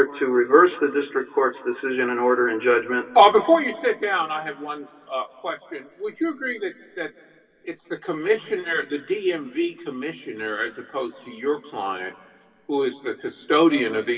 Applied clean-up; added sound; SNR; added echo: none; none; none; reverberation time 2.6 s.